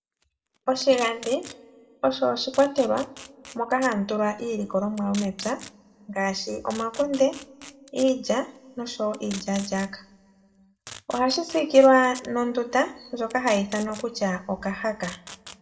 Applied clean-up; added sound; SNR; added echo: none; Packing tape, duct tape; 20 dB; reverberation time 0.8 s.